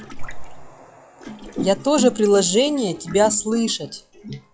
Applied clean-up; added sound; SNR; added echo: classical method log-MMSE.